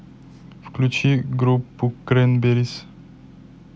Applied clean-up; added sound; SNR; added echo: none; none; none; none.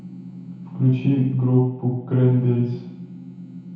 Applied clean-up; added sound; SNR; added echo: none; Telephone; 19 dB; reverberation time 0.8 s.